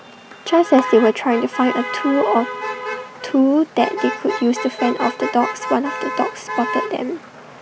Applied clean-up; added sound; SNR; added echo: none; Motor vehicle (road); 8 dB; none.